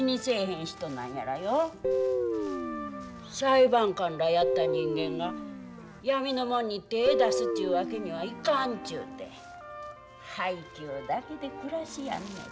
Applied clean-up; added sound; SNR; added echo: none; Guitar; 1 dB; none.